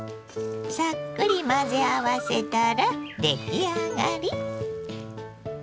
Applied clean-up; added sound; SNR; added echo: none; Car + Bird; 17 dB; none.